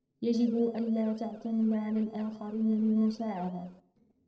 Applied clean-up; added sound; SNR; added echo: neural separator model SepFormer DNS4.